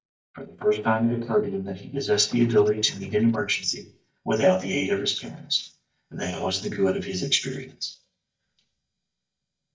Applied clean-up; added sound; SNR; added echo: neural mask model DeepFilterNet 3.